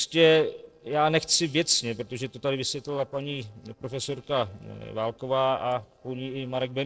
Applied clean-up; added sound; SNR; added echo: neural separator model SepFormer DNS4.